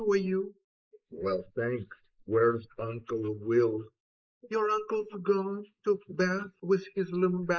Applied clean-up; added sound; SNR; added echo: neural mask model Resemble Enhance denoiser.